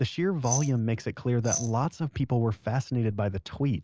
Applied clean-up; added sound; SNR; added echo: none; Glass; 6 dB; none.